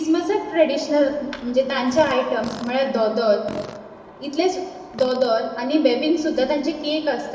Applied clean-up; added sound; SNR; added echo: none; Fart; 19 dB; reverberation time 1.3 s.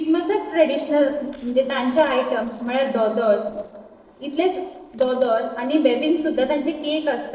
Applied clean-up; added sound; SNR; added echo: neural separator model SepFormer DNS4.